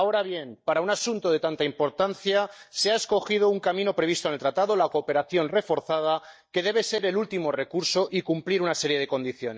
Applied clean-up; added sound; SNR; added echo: neural mask model DeepFilterNet 3.